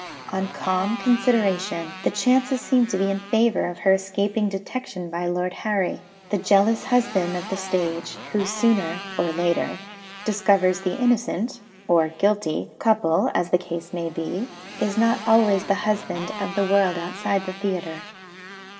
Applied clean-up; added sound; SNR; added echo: none; Motorcycle; 15 dB; reverberation time 1.5 s.